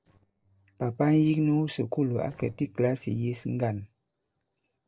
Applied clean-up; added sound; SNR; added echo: neural separator model SepFormer DNS4.